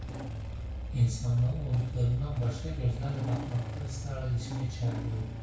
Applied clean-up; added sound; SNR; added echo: none; Engine starting / Motorcycle; 5 dB; reverberation time 0.6 s.